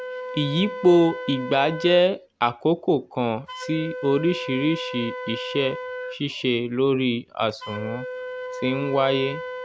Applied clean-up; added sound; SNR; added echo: none; Wind instrument, woodwind instrument; 10 dB; none.